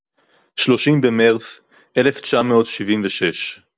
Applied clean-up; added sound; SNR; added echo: none; none; none; none.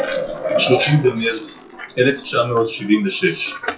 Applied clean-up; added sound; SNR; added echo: classical method WPE with log-MMSE.